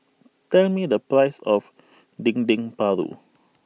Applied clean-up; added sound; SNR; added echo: none; none; none; none.